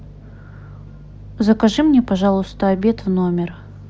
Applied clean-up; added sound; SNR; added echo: none; none; none; none.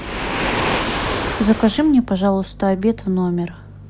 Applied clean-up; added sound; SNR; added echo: none; Waves, surf; 5 dB; none.